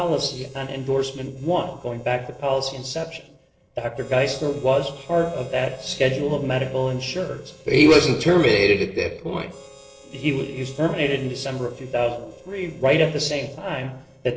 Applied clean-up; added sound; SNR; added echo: neural separator model SepFormer DNS4.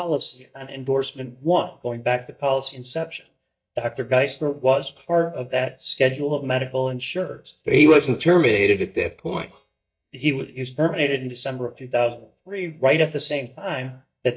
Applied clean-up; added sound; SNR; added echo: neural mask model DeepFilterNet 3.